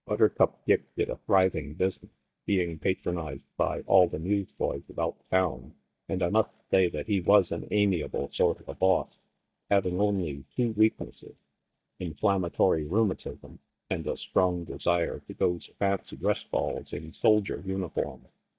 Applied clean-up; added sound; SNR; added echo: neural mask model DeepFilterNet 3.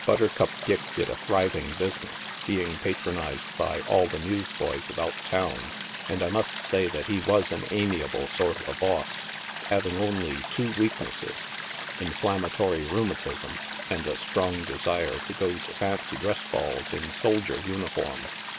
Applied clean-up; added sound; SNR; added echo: none; Stream; 8 dB; none.